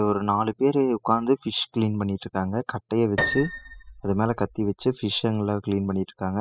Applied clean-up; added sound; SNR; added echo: classical method spectral subtraction.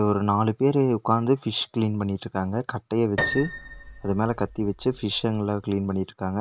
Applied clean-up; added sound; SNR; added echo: none; Piano; 9 dB; none.